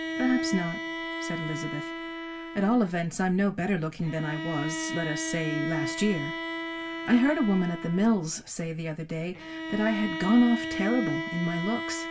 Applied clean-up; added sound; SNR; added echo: none; Bowed string instrument; 6 dB; reverberation time 0.2 s.